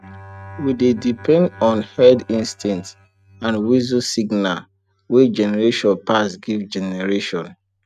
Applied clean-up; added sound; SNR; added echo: neural mask model RNNoise.